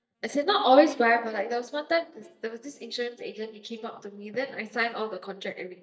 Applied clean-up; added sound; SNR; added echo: neural mask model DeepFilterNet 3.